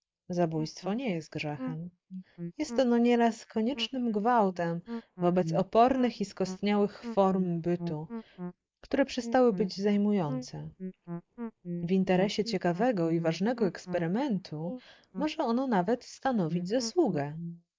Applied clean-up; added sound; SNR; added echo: neural mask model Resemble Enhance denoiser.